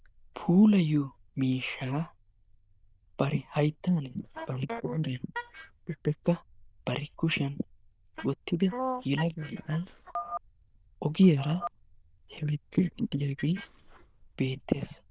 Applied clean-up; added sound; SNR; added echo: neural diffusion model UNIVERSE++.